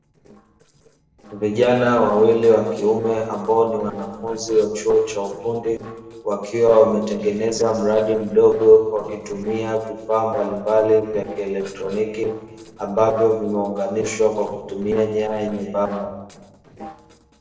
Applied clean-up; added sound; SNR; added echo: neural separator model SepFormer DNS4.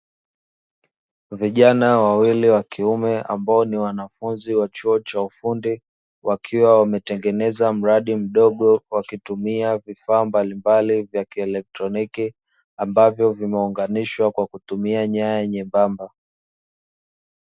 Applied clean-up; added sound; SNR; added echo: none; none; none; none.